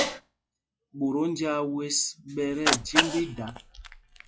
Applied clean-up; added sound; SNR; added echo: classical method log-MMSE.